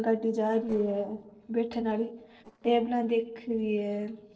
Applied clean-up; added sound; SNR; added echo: neural separator model SepFormer DNS4.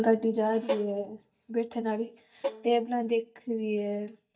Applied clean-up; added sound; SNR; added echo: neural mask model DeepFilterNet 3.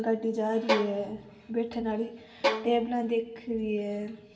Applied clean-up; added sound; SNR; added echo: none; Bowed string instrument; 4 dB; reverberation time 0.7 s.